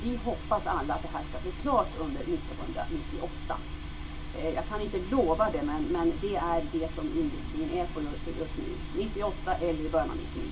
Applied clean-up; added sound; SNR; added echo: none; Acoustic guitar / Strum; 19 dB; reverberation time 0.2 s.